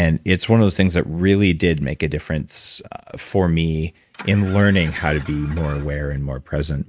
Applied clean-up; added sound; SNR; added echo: neural mask model RNNoise.